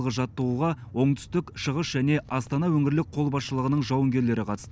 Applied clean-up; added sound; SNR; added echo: none; none; none; none.